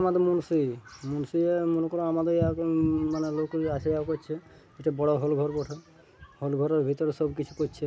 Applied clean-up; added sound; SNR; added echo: none; none; none; none.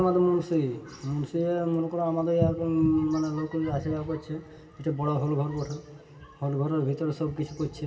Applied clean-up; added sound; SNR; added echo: none; none; none; reverberation time 2.7 s.